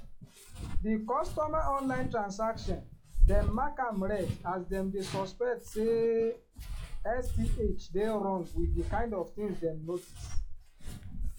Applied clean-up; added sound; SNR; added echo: classical method log-MMSE.